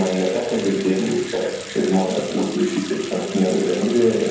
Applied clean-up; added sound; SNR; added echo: none; Bathtub (filling or washing) / Sink (filling or washing) / Water tap, faucet; 13 dB; reverberation time 0.9 s.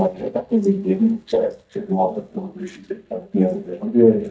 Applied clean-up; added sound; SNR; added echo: neural mask model DeepFilterNet 3.